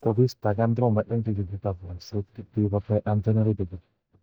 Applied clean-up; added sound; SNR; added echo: neural mask model DeepFilterNet 3.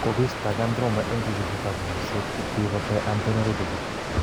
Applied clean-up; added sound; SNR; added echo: none; Water; 3 dB; none.